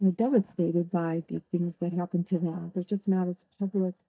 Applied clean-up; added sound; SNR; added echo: neural mask model DeepFilterNet 3.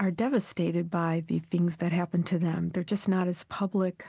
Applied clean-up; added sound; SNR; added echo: none; none; none; none.